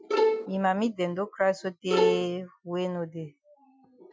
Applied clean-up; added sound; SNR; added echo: classical method Wiener filter.